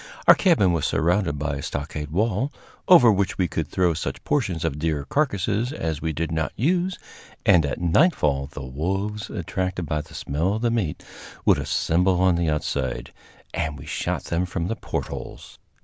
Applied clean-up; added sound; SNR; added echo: none; none; none; none.